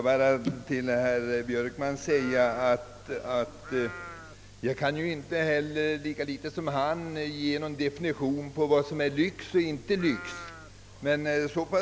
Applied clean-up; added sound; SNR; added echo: none; Livestock, farm animals, working animals; 16 dB; none.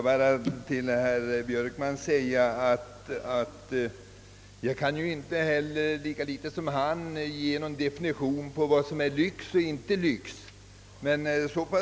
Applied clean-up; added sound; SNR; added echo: none; none; none; none.